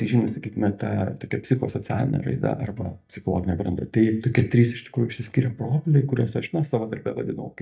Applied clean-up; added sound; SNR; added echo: neural mask model DeepFilterNet 3.